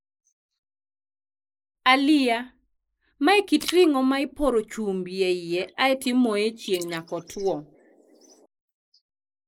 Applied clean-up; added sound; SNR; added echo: neural mask model Resemble Enhance denoiser.